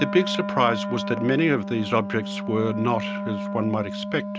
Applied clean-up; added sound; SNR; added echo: none; Wind instrument, woodwind instrument; 5 dB; none.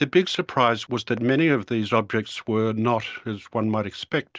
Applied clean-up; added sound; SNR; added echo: none; none; none; none.